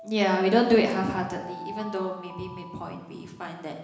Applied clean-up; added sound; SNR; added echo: none; Alarm; 16 dB; reverberation time 1.0 s.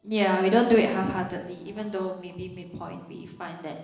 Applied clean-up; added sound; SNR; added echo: neural separator model SepFormer DNS4.